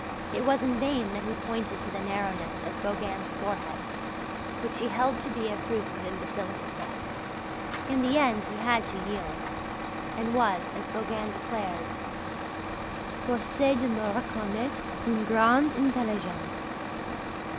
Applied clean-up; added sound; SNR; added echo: none; Truck; 4 dB; none.